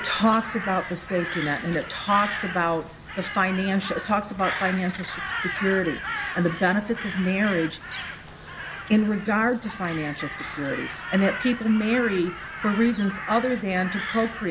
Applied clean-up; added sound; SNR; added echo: none; Crow; 8 dB; none.